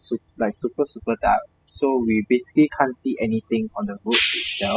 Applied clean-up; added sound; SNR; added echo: classical method spectral subtraction.